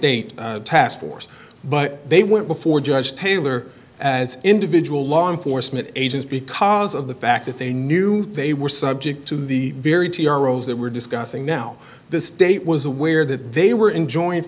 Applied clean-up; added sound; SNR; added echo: none; none; none; none.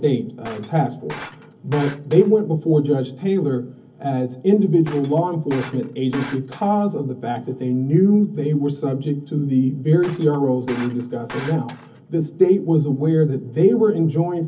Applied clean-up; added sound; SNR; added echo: none; Shatter; 18 dB; reverberation time 0.3 s.